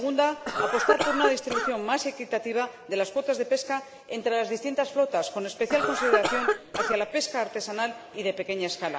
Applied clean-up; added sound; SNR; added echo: none; Cough; -1 dB; none.